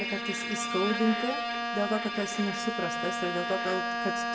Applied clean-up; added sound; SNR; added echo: none; Bowed string instrument; 0 dB; reverberation time 0.6 s.